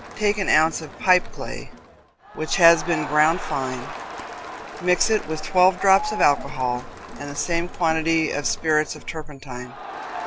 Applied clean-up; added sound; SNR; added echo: none; Crowd; 12 dB; none.